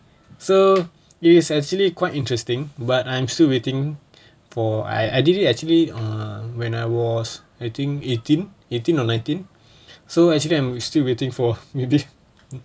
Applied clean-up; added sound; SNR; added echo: none; none; none; none.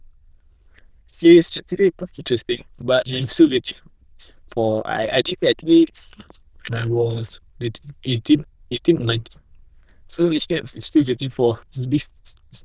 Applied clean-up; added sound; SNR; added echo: neural diffusion model UNIVERSE++.